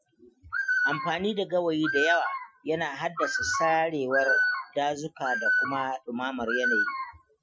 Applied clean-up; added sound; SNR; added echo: classical method Wiener filter.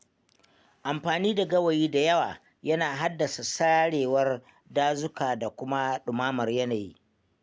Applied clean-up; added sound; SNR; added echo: none; none; none; none.